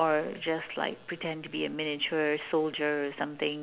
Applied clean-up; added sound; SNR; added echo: none; none; none; none.